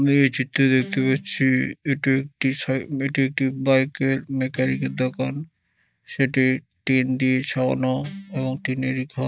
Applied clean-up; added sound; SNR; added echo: neural mask model DeepFilterNet 3.